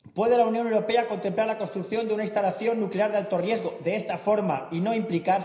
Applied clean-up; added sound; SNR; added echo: none; none; none; reverberation time 0.9 s.